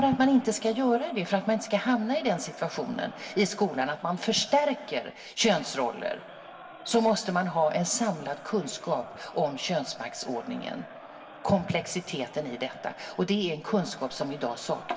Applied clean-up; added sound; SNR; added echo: none; Crowd; 17 dB; reverberation time 0.7 s.